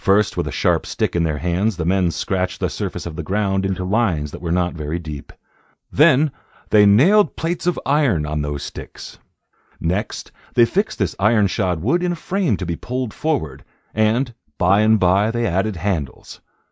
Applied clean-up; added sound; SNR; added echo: neural mask model Resemble Enhance denoiser.